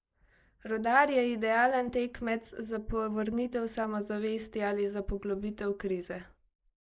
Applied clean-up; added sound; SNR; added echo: neural mask model Resemble Enhance denoiser.